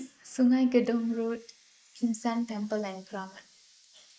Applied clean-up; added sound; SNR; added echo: neural mask model Resemble Enhance denoiser.